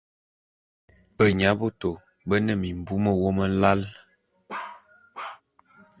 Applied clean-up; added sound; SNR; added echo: none; Bark; 13 dB; none.